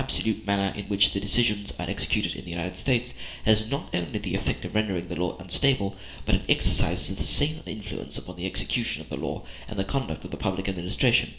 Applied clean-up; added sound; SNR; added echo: none; none; none; reverberation time 2.8 s.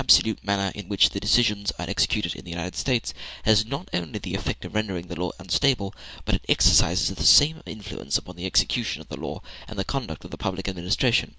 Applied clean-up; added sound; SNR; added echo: none; none; none; none.